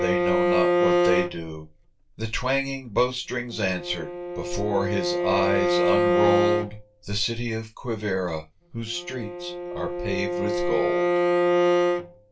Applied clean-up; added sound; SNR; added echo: none; Bowed string instrument; -3 dB; reverberation time 0.2 s.